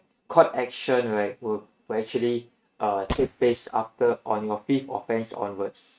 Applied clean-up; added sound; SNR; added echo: neural mask model RNNoise.